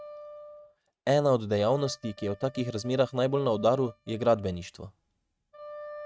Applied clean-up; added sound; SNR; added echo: neural mask model RNNoise.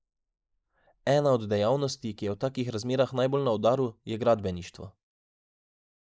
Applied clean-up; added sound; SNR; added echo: neural mask model Resemble Enhance denoiser.